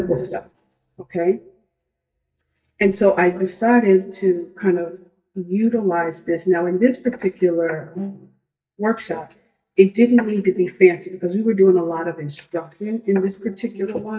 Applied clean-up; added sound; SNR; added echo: neural mask model DeepFilterNet 3.